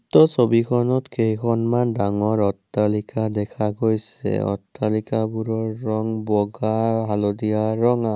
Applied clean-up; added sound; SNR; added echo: none; none; none; none.